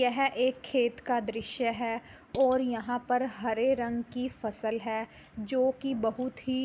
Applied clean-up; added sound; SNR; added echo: none; Dishes, pots, and pans; 18 dB; none.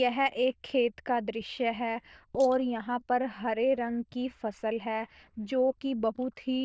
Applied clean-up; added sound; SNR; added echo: neural diffusion model UNIVERSE++.